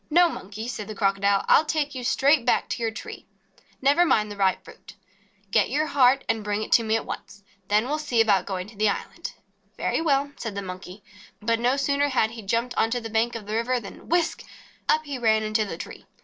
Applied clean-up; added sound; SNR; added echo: none; none; none; none.